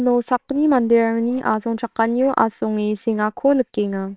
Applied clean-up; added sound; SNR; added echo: neural separator model SepFormer WHAMR!.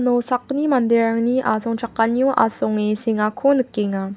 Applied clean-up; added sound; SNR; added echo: none; none; none; none.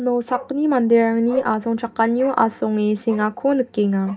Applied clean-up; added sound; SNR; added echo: neural mask model DeepFilterNet 3.